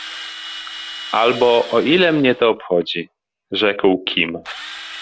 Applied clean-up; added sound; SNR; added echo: none; Drill; 15 dB; none.